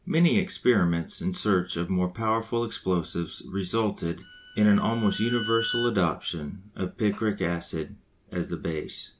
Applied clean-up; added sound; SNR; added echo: none; Bowed string instrument; 11 dB; none.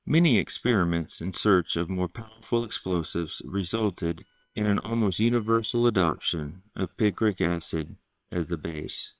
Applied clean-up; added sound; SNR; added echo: neural separator model SepFormer WHAM!.